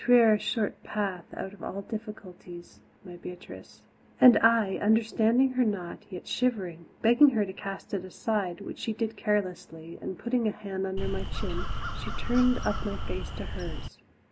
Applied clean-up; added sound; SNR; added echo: none; Crow; 2 dB; none.